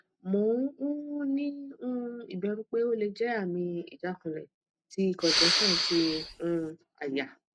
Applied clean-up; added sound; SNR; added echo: none; Respiratory sounds; -3 dB; none.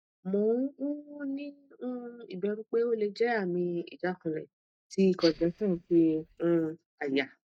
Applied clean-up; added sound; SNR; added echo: neural mask model DeepFilterNet 3.